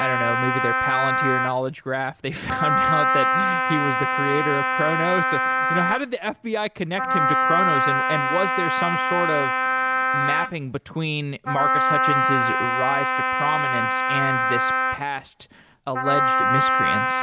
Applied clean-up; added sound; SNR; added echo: none; Wind instrument, woodwind instrument; -5 dB; none.